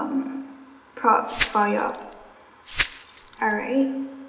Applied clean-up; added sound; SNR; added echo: none; Glass; 5 dB; reverberation time 0.8 s.